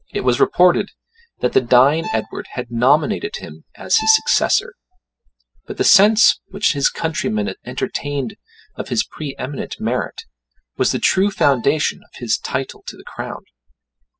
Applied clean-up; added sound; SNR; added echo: classical method spectral subtraction.